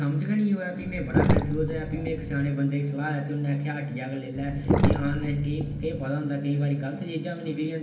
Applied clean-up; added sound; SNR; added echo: none; Sink (filling or washing); -1 dB; reverberation time 0.7 s.